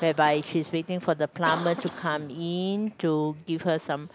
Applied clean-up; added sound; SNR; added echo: none; Cough; 15 dB; none.